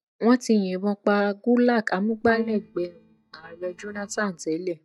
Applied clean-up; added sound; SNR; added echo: neural mask model DeepFilterNet 3.